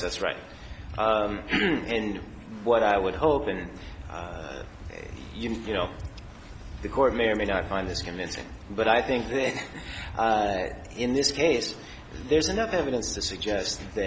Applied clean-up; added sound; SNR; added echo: none; Wind; 14 dB; none.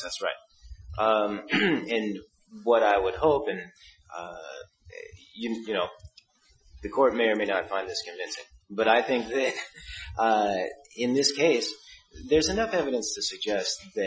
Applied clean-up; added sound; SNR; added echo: classical method Wiener filter.